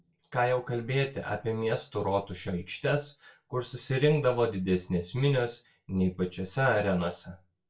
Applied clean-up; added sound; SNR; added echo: none; none; none; reverberation time 0.2 s.